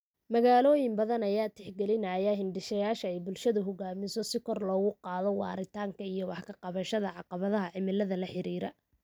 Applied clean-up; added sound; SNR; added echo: none; none; none; none.